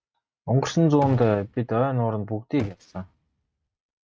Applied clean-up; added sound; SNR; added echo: neural mask model RNNoise.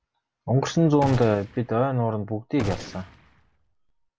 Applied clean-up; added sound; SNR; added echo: none; Gunshot, gunfire; 13 dB; none.